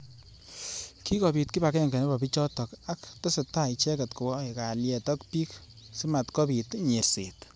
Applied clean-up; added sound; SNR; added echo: none; none; none; none.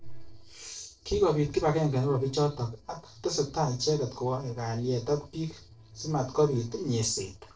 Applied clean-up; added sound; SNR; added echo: neural separator model SepFormer DNS4.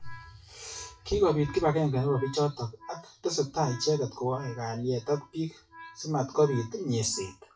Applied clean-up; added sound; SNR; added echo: classical method WPE with log-MMSE.